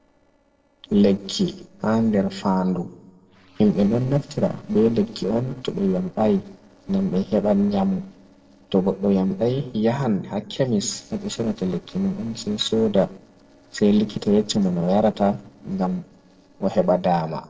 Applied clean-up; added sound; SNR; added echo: neural separator model SepFormer DNS4.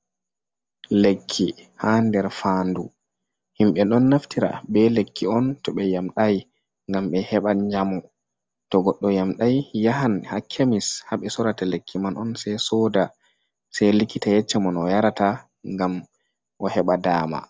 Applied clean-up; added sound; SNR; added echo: none; none; none; none.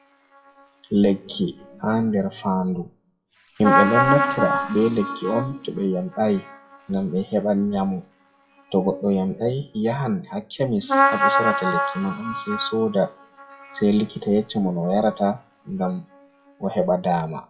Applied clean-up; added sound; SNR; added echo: classical method WPE with log-MMSE.